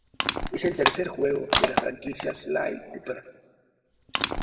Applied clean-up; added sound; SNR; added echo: none; Crushing; -1 dB; reverberation time 1.1 s.